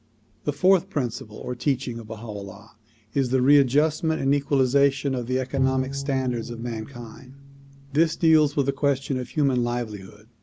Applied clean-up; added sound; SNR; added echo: none; Bowed string instrument; 9 dB; none.